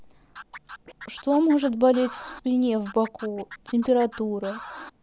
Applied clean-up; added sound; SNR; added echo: none; Scratching (performance technique); 17 dB; none.